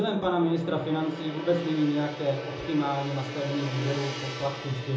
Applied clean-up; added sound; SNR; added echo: none; Gong; 9 dB; reverberation time 0.5 s.